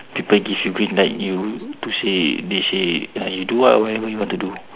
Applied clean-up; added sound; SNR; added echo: none; none; none; none.